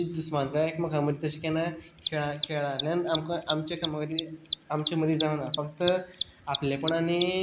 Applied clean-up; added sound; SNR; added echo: none; Mechanisms; 9 dB; none.